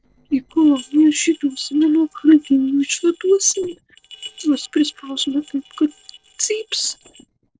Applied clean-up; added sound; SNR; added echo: neural separator model SepFormer DNS4.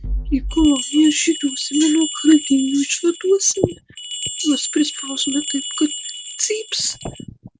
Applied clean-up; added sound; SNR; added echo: none; Bell; 9 dB; none.